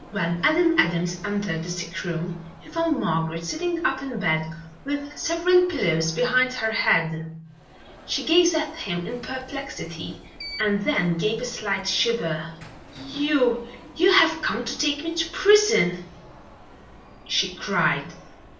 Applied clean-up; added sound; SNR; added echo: none; Alarm; 20 dB; reverberation time 0.3 s.